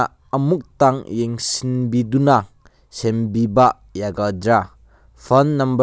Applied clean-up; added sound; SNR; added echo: none; none; none; none.